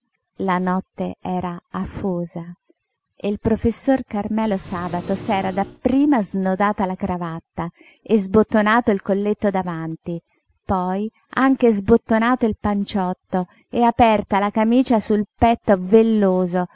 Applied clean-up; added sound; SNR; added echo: none; Engine; 15 dB; none.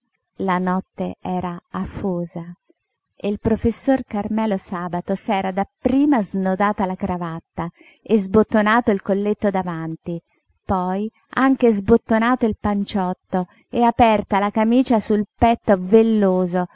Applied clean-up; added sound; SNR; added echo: none; none; none; none.